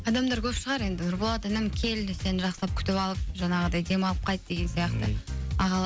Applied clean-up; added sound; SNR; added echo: none; none; none; none.